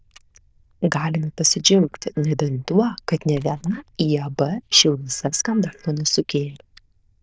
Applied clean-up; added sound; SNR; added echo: neural diffusion model UNIVERSE++.